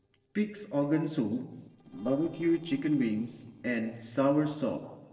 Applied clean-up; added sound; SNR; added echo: neural separator model SepFormer DNS4.